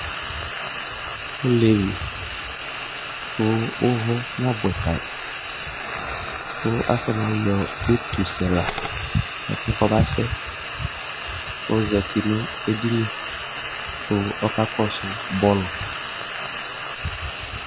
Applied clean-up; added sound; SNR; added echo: none; Frying (food); 6 dB; none.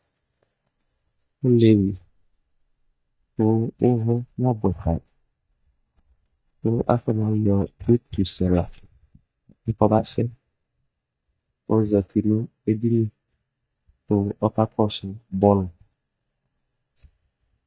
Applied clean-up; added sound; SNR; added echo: neural mask model DeepFilterNet 3.